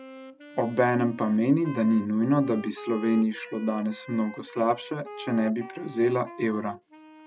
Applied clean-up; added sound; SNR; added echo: none; Wind instrument, woodwind instrument; 18 dB; none.